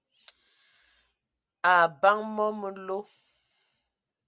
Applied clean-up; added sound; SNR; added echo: none; none; none; none.